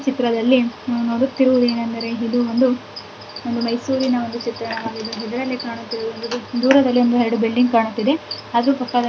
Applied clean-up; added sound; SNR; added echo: none; none; none; none.